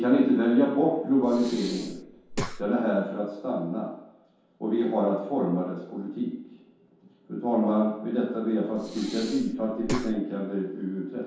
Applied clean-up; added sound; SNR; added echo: none; Breathing; 9 dB; reverberation time 0.8 s.